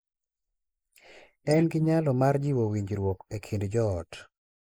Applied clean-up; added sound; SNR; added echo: neural mask model Resemble Enhance denoiser.